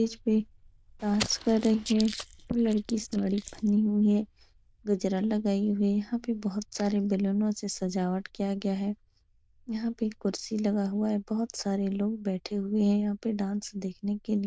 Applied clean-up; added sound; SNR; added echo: neural diffusion model UNIVERSE++.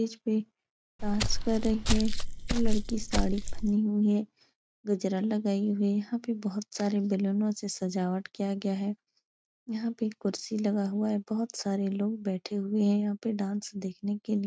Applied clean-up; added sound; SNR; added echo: none; Walk, footsteps; -3 dB; none.